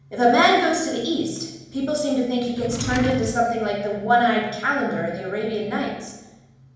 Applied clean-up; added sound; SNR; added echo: none; Drawer open or close; 8 dB; reverberation time 1.0 s.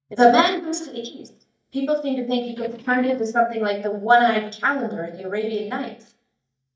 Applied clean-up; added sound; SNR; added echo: neural mask model DeepFilterNet 3.